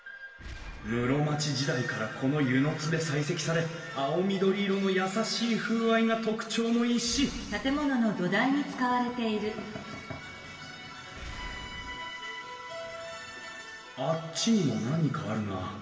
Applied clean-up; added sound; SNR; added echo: none; Boom; 19 dB; reverberation time 2.0 s.